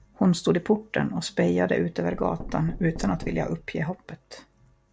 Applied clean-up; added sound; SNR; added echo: none; Knock; 13 dB; none.